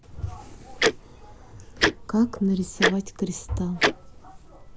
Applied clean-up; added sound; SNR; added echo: none; Tick-tock; 0 dB; none.